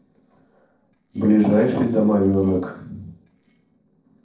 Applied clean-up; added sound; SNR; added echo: neural separator model SepFormer DNS4.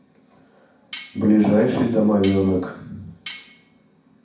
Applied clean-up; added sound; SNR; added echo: none; Cutlery, silverware; 20 dB; reverberation time 0.6 s.